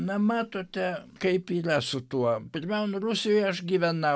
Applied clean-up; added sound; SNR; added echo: none; none; none; none.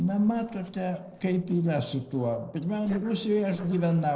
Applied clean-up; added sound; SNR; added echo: neural separator model SepFormer DNS4.